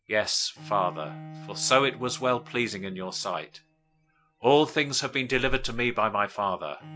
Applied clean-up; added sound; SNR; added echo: none; Bowed string instrument; 20 dB; none.